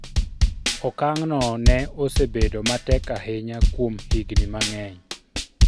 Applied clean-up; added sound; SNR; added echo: none; Drum / Drum kit; -4 dB; none.